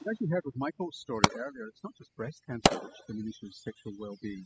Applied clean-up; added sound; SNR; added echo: classical method spectral subtraction.